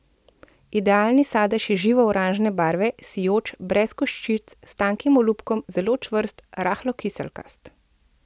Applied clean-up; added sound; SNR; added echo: none; none; none; none.